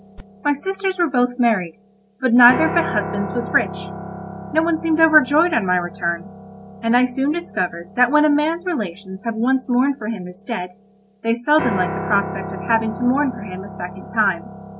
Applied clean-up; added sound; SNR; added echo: none; Piano; 11 dB; none.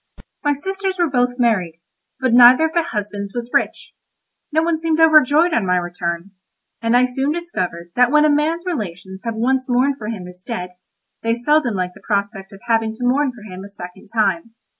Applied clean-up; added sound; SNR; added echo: none; none; none; none.